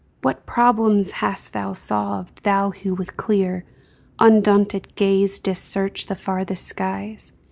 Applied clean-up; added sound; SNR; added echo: none; none; none; none.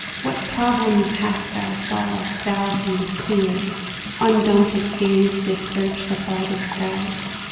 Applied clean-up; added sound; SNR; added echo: none; Bathtub (filling or washing) / Sink (filling or washing) / Water tap, faucet; 7 dB; reverberation time 1.2 s.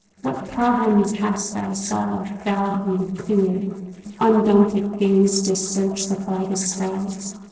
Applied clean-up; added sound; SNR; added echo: neural separator model SepFormer DNS4.